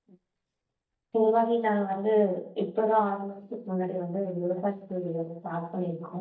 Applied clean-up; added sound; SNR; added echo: neural mask model DeepFilterNet 3.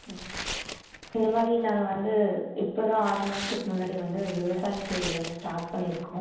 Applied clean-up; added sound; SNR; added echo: none; Tearing; 12 dB; reverberation time 0.9 s.